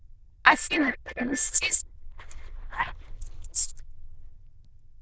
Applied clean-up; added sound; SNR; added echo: neural diffusion model UNIVERSE++.